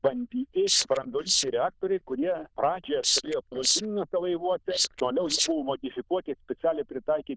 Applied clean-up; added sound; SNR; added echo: neural diffusion model UNIVERSE++.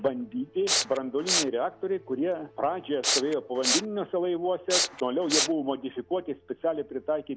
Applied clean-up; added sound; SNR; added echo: none; Respiratory sounds; -2 dB; none.